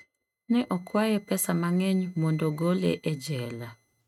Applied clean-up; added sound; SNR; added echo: neural mask model RNNoise.